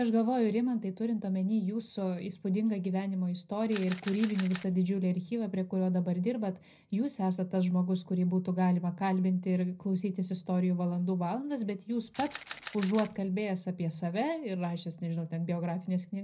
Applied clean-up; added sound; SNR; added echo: none; Camera; 15 dB; reverberation time 0.4 s.